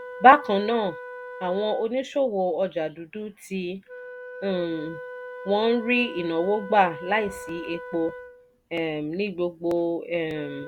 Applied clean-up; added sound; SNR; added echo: none; Wind instrument, woodwind instrument; 15 dB; none.